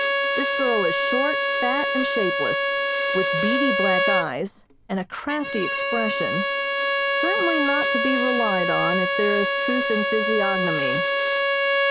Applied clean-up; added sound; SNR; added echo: none; Bowed string instrument; -4 dB; none.